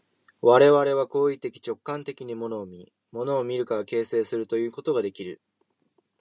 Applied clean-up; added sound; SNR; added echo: none; none; none; none.